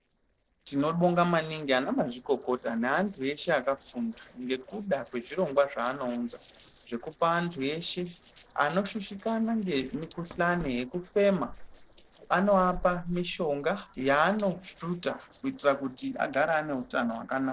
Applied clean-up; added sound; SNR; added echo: neural separator model SepFormer DNS4.